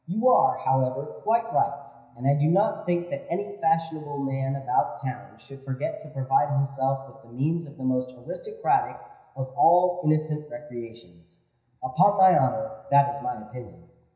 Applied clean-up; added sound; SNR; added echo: none; none; none; reverberation time 0.9 s.